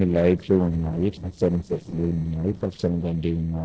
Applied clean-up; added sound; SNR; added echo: neural separator model SepFormer DNS4.